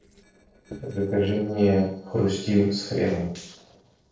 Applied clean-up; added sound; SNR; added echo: neural separator model SepFormer DNS4.